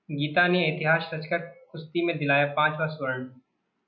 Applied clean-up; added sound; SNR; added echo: none; none; none; none.